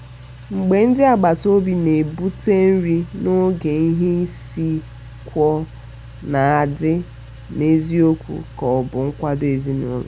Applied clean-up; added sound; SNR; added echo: none; Engine; 18 dB; none.